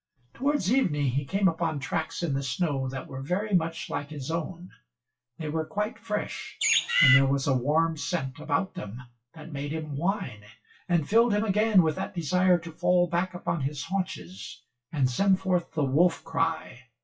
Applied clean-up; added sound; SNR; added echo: classical method WPE with log-MMSE.